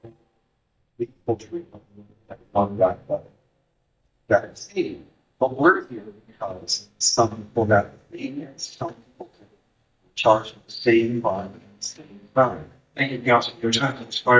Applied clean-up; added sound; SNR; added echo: neural mask model DeepFilterNet 3.